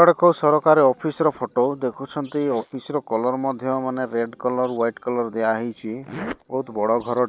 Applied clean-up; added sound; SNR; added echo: neural mask model Resemble Enhance denoiser.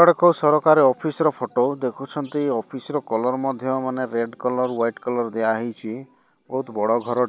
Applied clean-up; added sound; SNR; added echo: none; none; none; none.